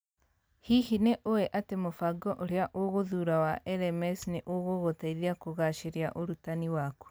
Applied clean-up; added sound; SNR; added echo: none; none; none; none.